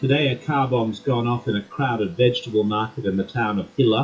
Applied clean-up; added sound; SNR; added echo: classical method WPE with log-MMSE.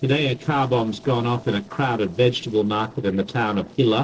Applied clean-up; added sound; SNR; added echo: neural separator model SepFormer DNS4.